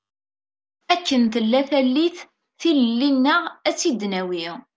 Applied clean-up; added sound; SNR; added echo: none; none; none; none.